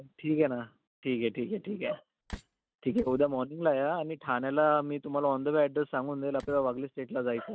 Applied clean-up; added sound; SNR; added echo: neural mask model RNNoise.